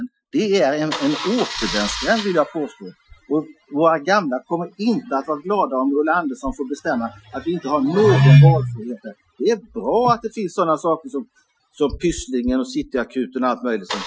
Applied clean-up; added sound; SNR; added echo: classical method Wiener filter.